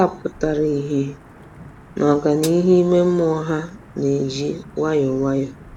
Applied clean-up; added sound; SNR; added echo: none; Thunder / Wind / Rain + Hi-hat; 20 dB; none.